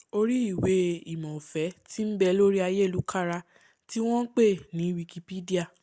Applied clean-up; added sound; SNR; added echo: none; none; none; none.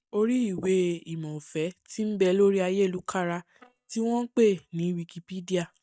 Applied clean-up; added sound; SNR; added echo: neural mask model DeepFilterNet 3.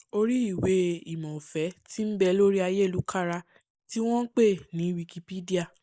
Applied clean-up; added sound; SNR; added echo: neural mask model Resemble Enhance denoiser.